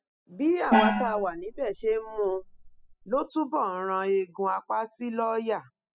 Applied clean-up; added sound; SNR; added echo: classical method spectral subtraction.